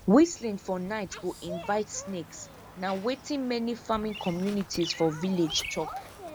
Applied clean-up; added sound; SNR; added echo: none; Bird vocalization, bird call, bird song; 13 dB; none.